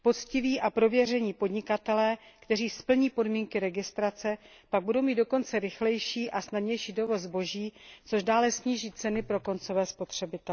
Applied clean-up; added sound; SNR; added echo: none; none; none; none.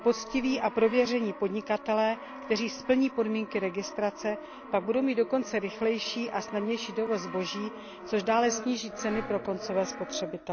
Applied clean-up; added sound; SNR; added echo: none; Brass instrument; 12 dB; none.